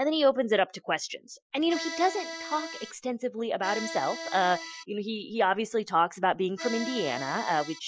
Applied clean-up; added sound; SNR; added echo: classical method Wiener filter.